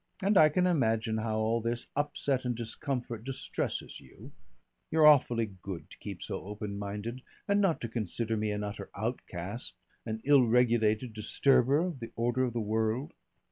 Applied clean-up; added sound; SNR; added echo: none; none; none; none.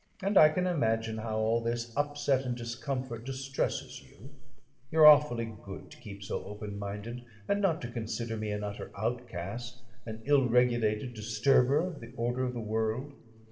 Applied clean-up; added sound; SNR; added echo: none; Chewing, mastication; 19 dB; reverberation time 2.6 s.